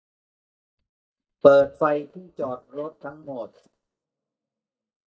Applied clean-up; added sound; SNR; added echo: neural mask model DeepFilterNet 3.